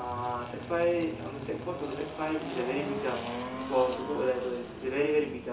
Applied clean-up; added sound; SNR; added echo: none; Engine; 8 dB; reverberation time 0.7 s.